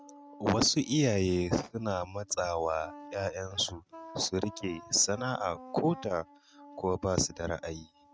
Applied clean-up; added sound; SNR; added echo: neural mask model RNNoise.